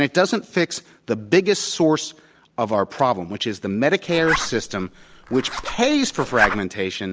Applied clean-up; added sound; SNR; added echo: none; Zipper (clothing); 6 dB; none.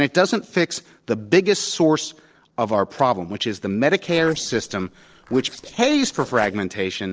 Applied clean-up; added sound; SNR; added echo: neural separator model SepFormer DNS4.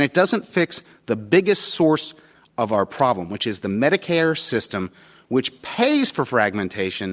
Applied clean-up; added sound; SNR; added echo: none; none; none; none.